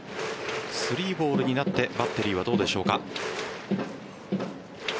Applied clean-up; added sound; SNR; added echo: none; none; none; none.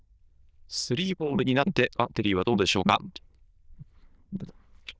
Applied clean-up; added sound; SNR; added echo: neural diffusion model UNIVERSE++.